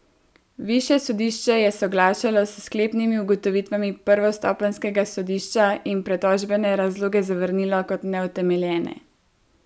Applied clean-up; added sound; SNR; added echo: none; none; none; none.